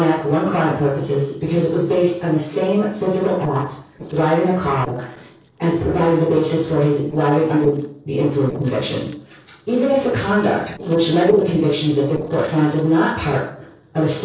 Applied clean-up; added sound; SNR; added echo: neural separator model SepFormer DNS4.